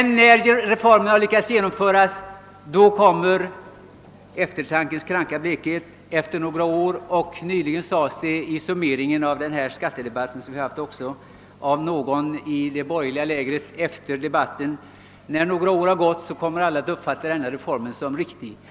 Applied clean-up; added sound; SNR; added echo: none; none; none; none.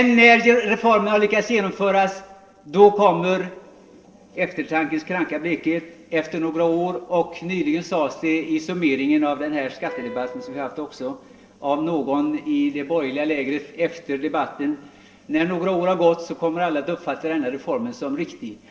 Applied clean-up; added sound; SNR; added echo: neural separator model SepFormer DNS4.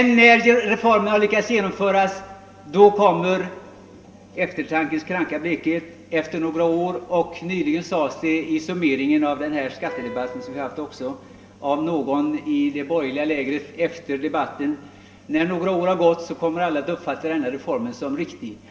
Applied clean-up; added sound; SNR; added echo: none; Wind instrument, woodwind instrument; 15 dB; reverberation time 1.9 s.